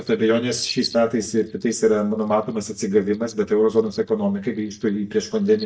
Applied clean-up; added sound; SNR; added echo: neural mask model DeepFilterNet 3.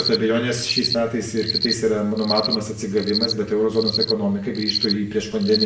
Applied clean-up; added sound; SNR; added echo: none; Cricket; 5 dB; reverberation time 0.7 s.